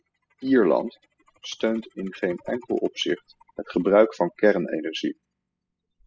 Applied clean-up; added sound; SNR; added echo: classical method spectral subtraction.